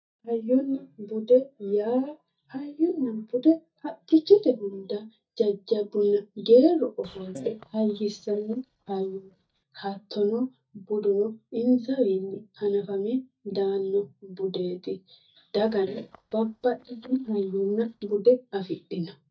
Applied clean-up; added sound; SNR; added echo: neural mask model DeepFilterNet 3.